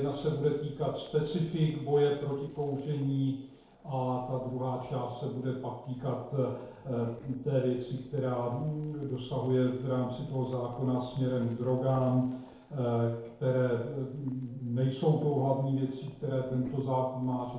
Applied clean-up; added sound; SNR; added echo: neural separator model SepFormer DNS4.